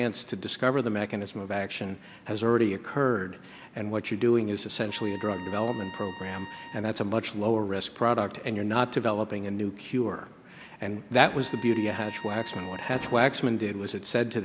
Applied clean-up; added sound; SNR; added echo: none; Trumpet; 16 dB; none.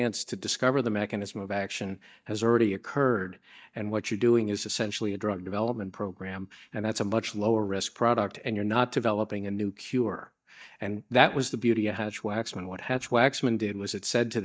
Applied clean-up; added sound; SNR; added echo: neural mask model DeepFilterNet 3.